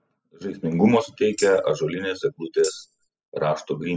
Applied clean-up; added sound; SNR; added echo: classical method spectral subtraction.